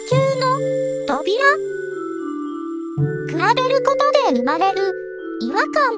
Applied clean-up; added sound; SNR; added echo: none; Bowed string instrument; 10 dB; none.